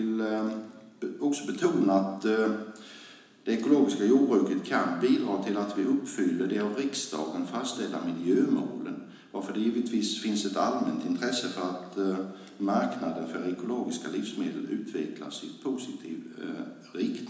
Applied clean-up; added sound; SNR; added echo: none; none; none; reverberation time 1.0 s.